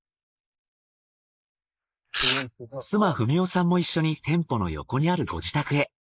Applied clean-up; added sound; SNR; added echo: neural mask model Resemble Enhance denoiser.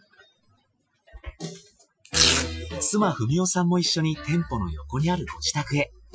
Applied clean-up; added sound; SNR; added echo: classical method Wiener filter.